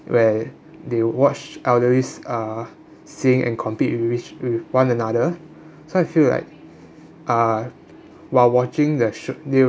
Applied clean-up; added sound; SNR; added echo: none; none; none; none.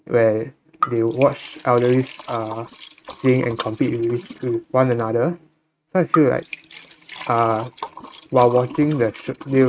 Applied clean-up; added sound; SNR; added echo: neural mask model RNNoise.